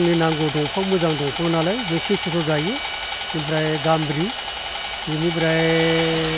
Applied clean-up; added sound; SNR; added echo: none; Sawing; 5 dB; none.